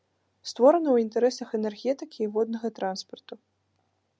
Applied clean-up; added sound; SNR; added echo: none; none; none; none.